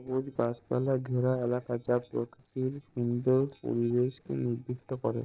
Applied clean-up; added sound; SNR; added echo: neural separator model SepFormer DNS4.